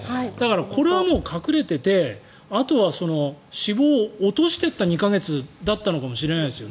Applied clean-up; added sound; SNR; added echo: none; none; none; none.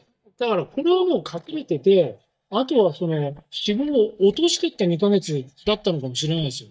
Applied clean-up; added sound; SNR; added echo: neural mask model DeepFilterNet 3.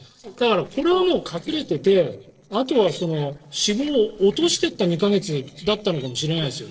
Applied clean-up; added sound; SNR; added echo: neural separator model SepFormer DNS4.